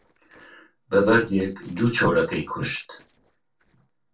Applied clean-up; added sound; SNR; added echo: neural separator model SepFormer DNS4.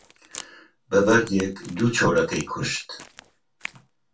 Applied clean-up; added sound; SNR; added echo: none; Crack; 19 dB; reverberation time 0.2 s.